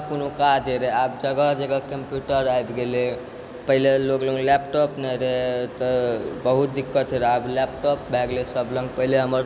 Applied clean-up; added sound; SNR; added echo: none; none; none; none.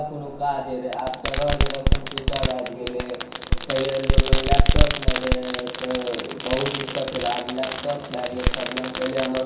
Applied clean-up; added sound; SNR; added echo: none; Fireworks; -4 dB; reverberation time 0.6 s.